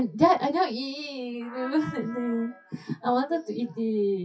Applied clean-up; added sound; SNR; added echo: classical method WPE with log-MMSE.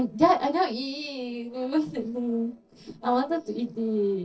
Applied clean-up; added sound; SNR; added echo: neural separator model SepFormer DNS4.